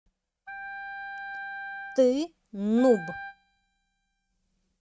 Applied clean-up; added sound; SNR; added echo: neural mask model RNNoise.